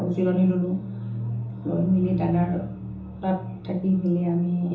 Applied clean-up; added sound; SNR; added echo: none; none; none; reverberation time 1.2 s.